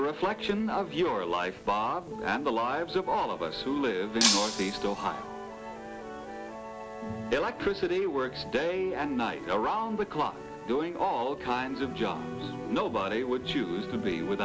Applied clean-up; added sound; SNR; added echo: none; Shatter; -1 dB; none.